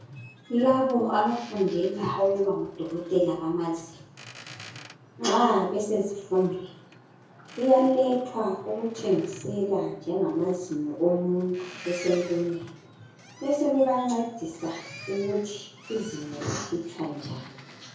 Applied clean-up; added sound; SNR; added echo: none; Boat, Water vehicle; 19 dB; reverberation time 0.6 s.